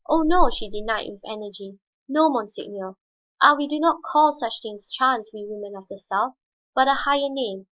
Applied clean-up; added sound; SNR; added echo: neural mask model Resemble Enhance denoiser.